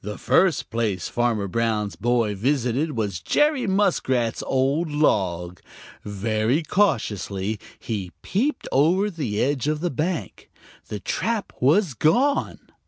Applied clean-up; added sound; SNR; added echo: none; none; none; none.